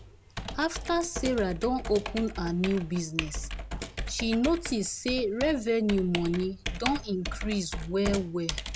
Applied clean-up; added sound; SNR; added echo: none; Computer keyboard; 7 dB; none.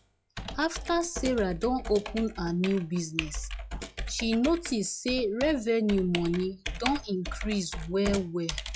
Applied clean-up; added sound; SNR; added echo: classical method log-MMSE.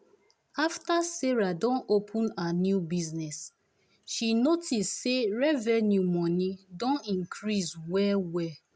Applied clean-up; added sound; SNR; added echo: none; none; none; none.